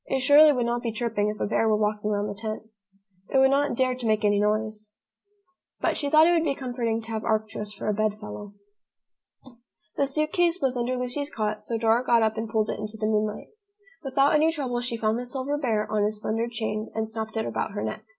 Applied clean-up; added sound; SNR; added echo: none; none; none; none.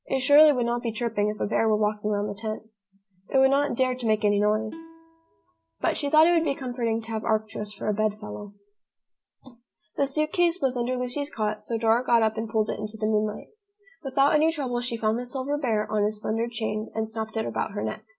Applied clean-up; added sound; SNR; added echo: none; Plucked string instrument; 20 dB; none.